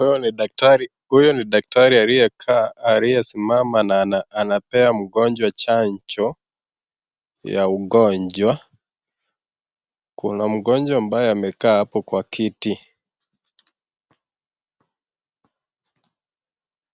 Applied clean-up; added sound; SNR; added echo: none; none; none; none.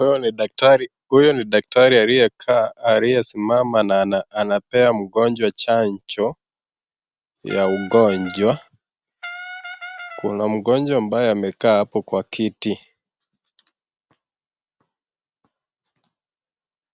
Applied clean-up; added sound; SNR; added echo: none; Brass instrument; 14 dB; none.